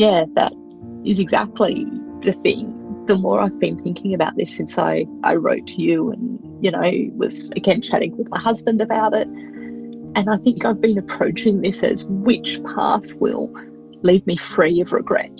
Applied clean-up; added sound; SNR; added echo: none; none; none; none.